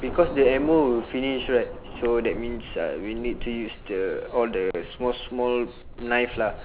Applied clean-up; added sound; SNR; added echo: none; Thunder; 12 dB; none.